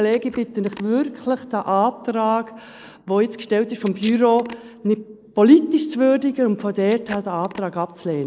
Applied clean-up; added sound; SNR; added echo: neural mask model Resemble Enhance denoiser.